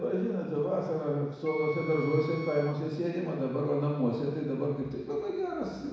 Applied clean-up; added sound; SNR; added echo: none; Wind instrument, woodwind instrument; 15 dB; reverberation time 1.1 s.